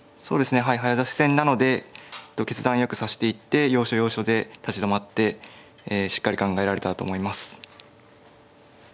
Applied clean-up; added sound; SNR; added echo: none; none; none; none.